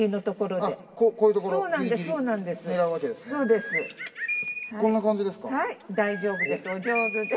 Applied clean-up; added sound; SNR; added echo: none; Bird; 6 dB; reverberation time 1.7 s.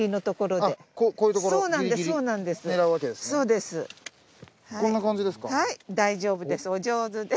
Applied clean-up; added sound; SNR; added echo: none; none; none; none.